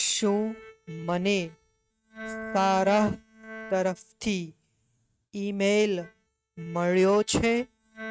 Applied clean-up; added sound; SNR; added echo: neural mask model RNNoise.